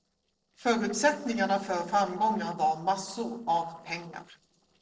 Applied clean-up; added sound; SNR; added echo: neural separator model SepFormer DNS4.